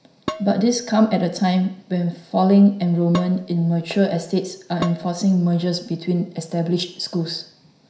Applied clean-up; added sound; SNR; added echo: none; Dishes, pots, and pans; 14 dB; reverberation time 0.5 s.